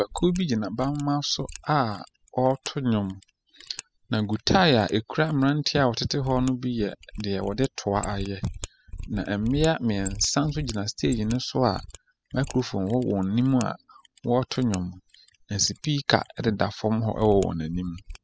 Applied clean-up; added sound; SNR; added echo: classical method spectral subtraction.